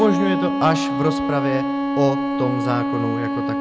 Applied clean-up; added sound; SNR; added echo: none; Bowed string instrument; 0 dB; none.